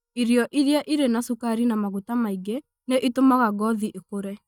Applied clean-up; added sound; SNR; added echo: neural mask model DeepFilterNet 3.